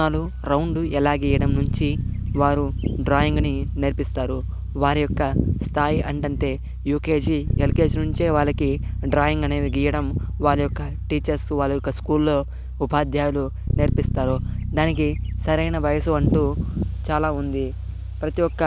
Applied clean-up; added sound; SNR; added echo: none; Bass guitar; 3 dB; none.